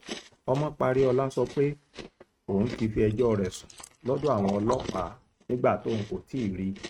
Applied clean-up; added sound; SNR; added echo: neural mask model RNNoise.